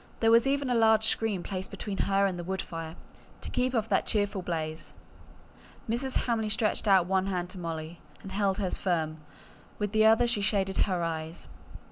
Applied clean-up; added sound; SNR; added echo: none; none; none; none.